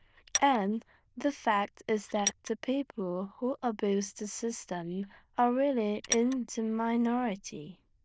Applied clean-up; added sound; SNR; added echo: neural diffusion model UNIVERSE++.